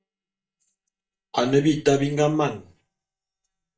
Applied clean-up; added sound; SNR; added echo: neural mask model DeepFilterNet 3.